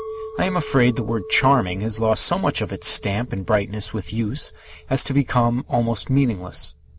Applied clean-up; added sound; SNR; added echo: none; Chink, clink; 17 dB; none.